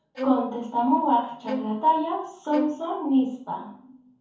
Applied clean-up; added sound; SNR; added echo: none; Bowed string instrument; 10 dB; reverberation time 0.6 s.